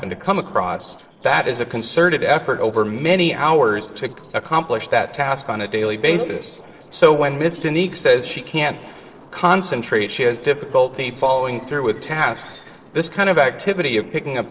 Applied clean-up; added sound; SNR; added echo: neural separator model SepFormer DNS4.